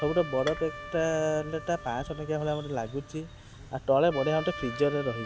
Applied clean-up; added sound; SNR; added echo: none; Trumpet + Dishes, pots, and pans / Chink, clink; 13 dB; none.